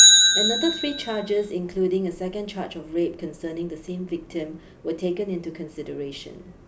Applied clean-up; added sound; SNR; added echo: none; Bicycle; -4 dB; none.